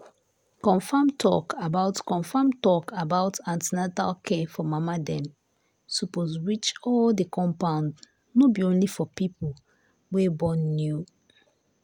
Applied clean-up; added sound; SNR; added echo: none; none; none; none.